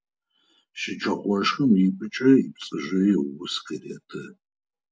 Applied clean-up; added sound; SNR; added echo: none; none; none; none.